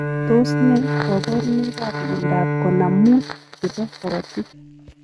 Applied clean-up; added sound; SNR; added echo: neural mask model RNNoise.